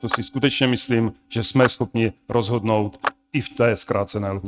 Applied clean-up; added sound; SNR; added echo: neural mask model RNNoise.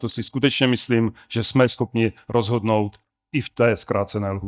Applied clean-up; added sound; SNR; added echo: neural mask model DeepFilterNet 3.